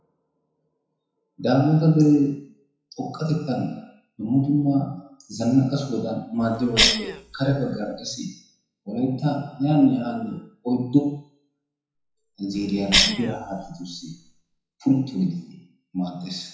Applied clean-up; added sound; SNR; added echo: classical method WPE with log-MMSE.